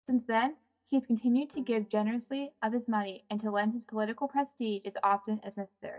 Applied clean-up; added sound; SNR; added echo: neural mask model DeepFilterNet 3.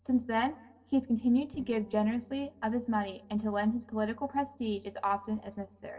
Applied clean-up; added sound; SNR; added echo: neural separator model SepFormer DNS4.